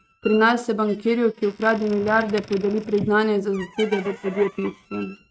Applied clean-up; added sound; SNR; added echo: neural mask model RNNoise.